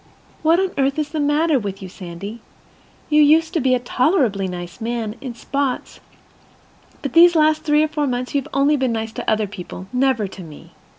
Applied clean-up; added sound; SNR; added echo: none; none; none; none.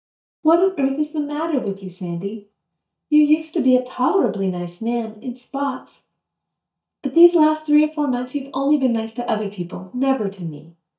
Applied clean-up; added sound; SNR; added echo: neural mask model DeepFilterNet 3.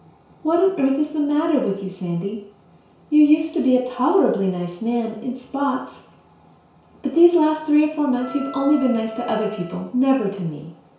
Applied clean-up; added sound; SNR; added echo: none; Wind instrument, woodwind instrument; 15 dB; reverberation time 0.6 s.